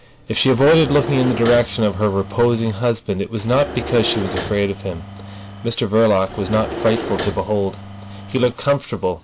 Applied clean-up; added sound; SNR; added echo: none; Engine / Mechanisms; 10 dB; none.